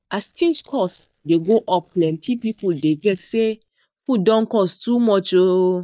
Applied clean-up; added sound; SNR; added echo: neural mask model DeepFilterNet 3.